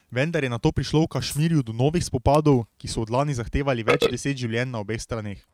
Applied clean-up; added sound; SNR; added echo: neural mask model RNNoise.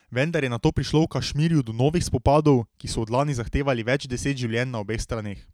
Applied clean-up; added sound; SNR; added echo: none; none; none; none.